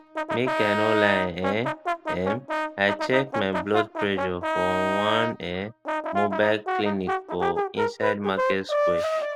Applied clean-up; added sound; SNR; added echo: none; Brass instrument; 0 dB; none.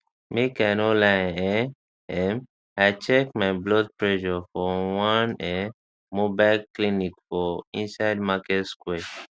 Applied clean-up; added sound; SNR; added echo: none; none; none; none.